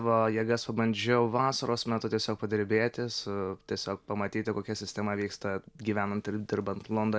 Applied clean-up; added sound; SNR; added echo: none; none; none; none.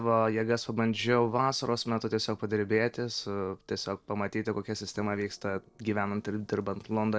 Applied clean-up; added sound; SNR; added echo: neural separator model SepFormer DNS4.